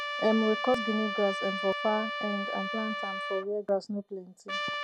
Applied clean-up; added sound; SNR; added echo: none; Trumpet; 4 dB; none.